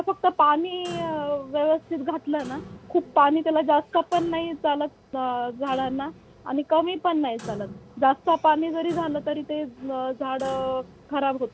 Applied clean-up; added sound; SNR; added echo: none; Clock; 19 dB; none.